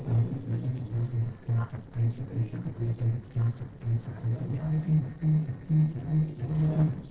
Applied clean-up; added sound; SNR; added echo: neural separator model SepFormer DNS4.